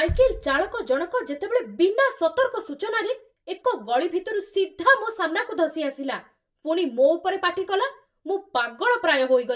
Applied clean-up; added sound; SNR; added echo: none; Bass drum; 15 dB; reverberation time 0.2 s.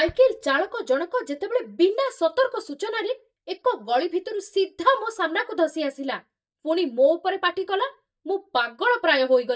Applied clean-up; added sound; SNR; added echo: neural mask model DeepFilterNet 3.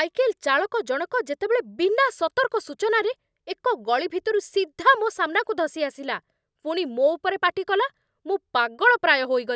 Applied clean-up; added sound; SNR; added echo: none; none; none; none.